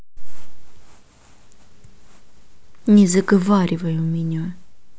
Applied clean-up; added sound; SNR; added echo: none; none; none; none.